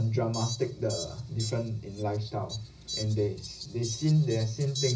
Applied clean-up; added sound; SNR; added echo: none; Fowl; 12 dB; reverberation time 0.4 s.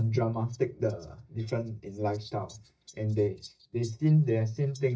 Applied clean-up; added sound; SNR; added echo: neural mask model DeepFilterNet 3.